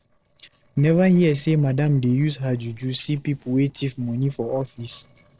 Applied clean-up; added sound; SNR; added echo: neural separator model SepFormer DNS4.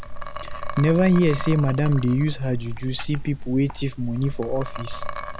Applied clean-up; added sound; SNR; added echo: none; Liquid; 6 dB; none.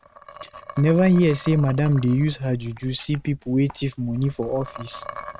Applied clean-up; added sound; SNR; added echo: neural mask model RNNoise.